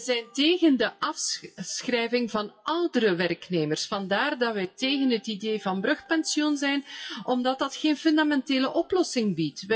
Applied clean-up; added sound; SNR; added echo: classical method WPE with log-MMSE.